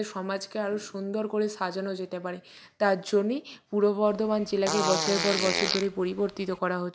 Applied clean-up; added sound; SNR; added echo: none; Fart; 3 dB; none.